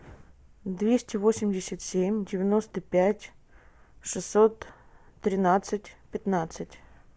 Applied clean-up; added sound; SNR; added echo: none; none; none; none.